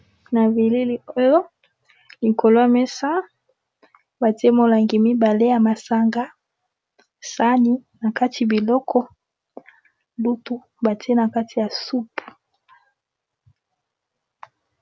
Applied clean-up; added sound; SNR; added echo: none; none; none; none.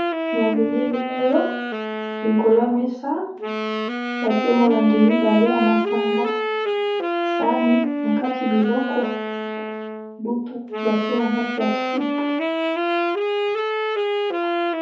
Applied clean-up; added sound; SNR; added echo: none; Wind instrument, woodwind instrument; 1 dB; reverberation time 0.6 s.